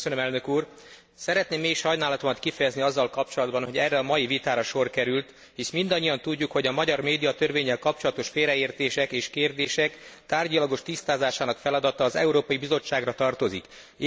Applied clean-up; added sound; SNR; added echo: none; none; none; none.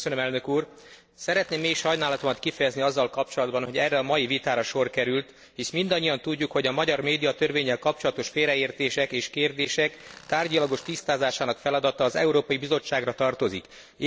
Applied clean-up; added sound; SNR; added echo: neural separator model SepFormer DNS4.